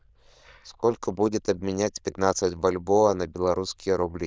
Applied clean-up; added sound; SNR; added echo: neural diffusion model UNIVERSE++.